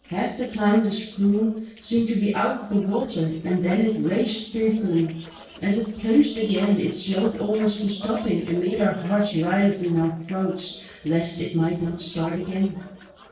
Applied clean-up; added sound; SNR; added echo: neural separator model SepFormer DNS4.